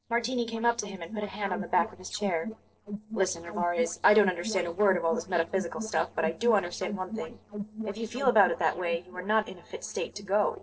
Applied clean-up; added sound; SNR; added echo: neural separator model SepFormer DNS4.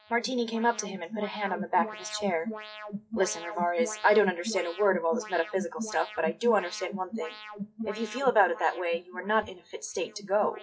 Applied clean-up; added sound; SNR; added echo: classical method WPE with log-MMSE.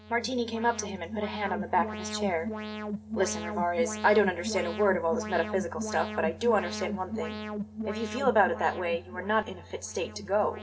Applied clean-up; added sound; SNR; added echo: none; Alarm; 7 dB; reverberation time 1.2 s.